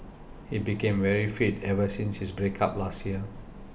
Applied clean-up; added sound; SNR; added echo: none; none; none; none.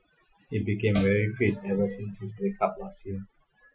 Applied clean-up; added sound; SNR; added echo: classical method Wiener filter.